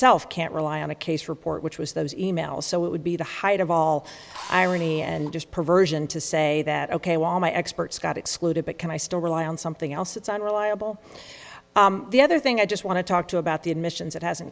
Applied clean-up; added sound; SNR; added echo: none; Drill; 19 dB; none.